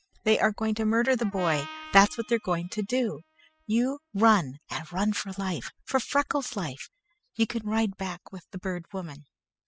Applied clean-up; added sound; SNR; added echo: classical method spectral subtraction.